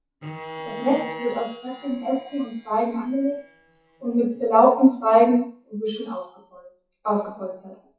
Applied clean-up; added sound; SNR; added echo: classical method WPE with log-MMSE.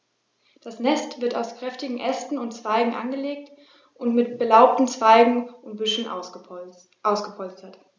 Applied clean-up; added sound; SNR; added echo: none; none; none; none.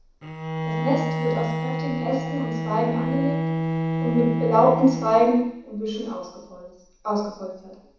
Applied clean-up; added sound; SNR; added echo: none; Bowed string instrument; 4 dB; reverberation time 0.7 s.